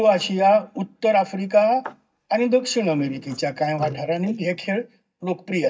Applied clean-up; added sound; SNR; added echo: neural mask model DeepFilterNet 3.